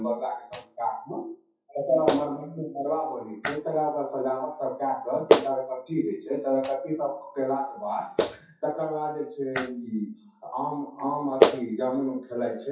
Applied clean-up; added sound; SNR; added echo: classical method WPE with log-MMSE.